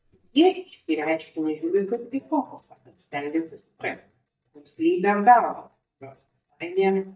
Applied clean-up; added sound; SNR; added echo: neural mask model DeepFilterNet 3.